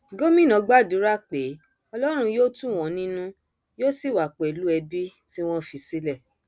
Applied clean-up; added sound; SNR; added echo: none; none; none; none.